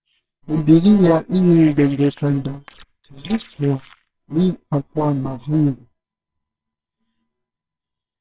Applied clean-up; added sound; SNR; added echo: neural separator model SepFormer WHAMR!.